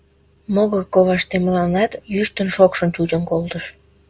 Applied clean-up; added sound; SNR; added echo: none; none; none; none.